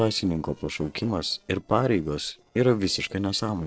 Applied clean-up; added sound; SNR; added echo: neural separator model SepFormer DNS4.